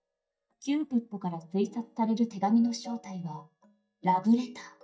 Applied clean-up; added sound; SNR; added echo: neural mask model DeepFilterNet 3.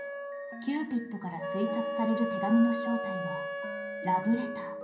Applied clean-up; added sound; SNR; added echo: none; Wind instrument, woodwind instrument; 5 dB; reverberation time 0.6 s.